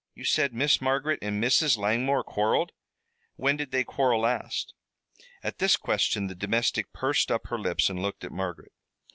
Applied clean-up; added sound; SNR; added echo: none; none; none; none.